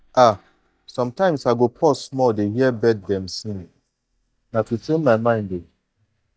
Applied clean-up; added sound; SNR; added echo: neural mask model DeepFilterNet 3.